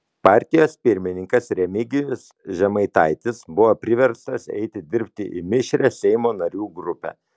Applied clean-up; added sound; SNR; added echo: none; none; none; none.